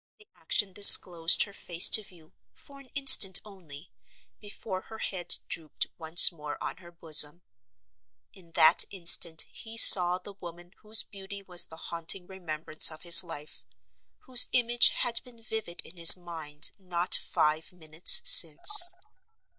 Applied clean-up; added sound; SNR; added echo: neural mask model DeepFilterNet 3.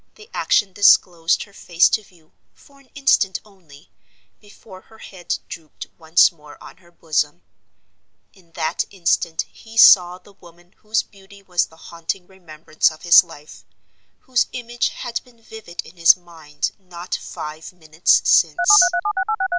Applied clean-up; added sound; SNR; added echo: none; Telephone; -3 dB; none.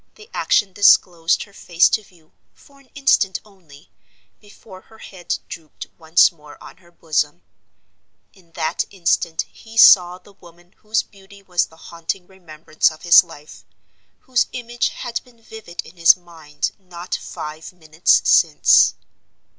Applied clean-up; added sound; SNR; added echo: none; none; none; none.